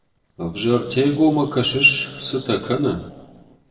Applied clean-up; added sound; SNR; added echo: neural separator model SepFormer DNS4.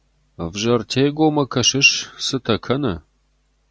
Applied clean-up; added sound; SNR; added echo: none; none; none; none.